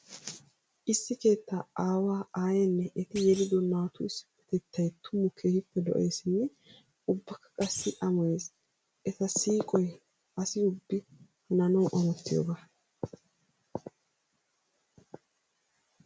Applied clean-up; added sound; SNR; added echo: none; Thump, thud; 16 dB; none.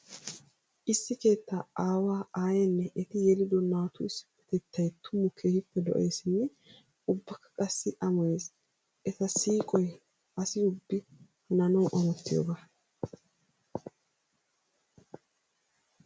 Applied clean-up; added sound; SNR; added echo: none; none; none; none.